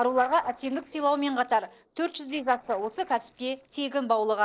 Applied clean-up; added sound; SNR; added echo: neural separator model SepFormer DNS4.